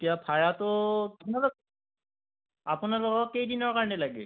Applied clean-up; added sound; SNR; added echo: none; none; none; none.